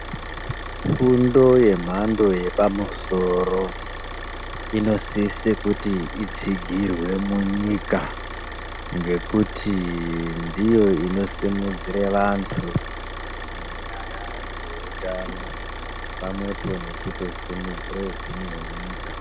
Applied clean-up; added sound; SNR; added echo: none; Idling / Car; 8 dB; none.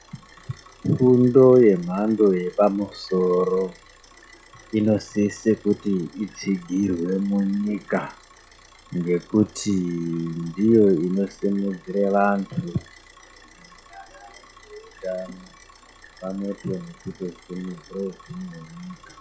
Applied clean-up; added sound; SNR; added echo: classical method log-MMSE.